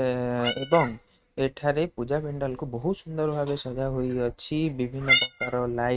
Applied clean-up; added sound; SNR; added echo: neural mask model RNNoise.